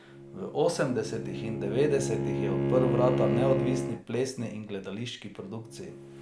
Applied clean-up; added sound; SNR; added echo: none; Bowed string instrument; 1 dB; none.